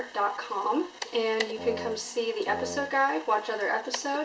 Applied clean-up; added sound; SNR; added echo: none; Wind instrument, woodwind instrument; 10 dB; none.